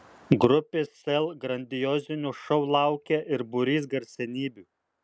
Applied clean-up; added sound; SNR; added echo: none; none; none; none.